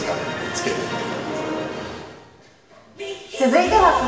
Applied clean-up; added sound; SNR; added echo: none; none; none; reverberation time 1.2 s.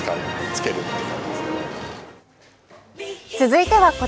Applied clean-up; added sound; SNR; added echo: none; none; none; none.